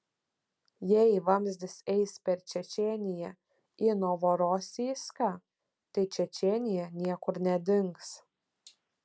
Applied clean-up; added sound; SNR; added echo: none; none; none; none.